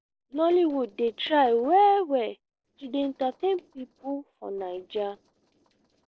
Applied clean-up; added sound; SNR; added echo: neural separator model SepFormer DNS4.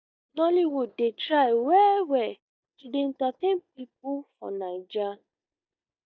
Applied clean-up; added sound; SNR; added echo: neural mask model DeepFilterNet 3.